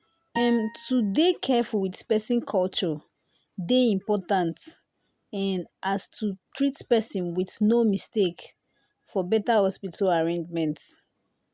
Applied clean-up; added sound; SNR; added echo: none; Acoustic guitar; 13 dB; none.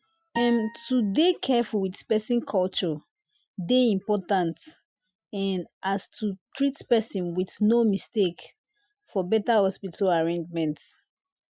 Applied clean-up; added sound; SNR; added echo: classical method Wiener filter.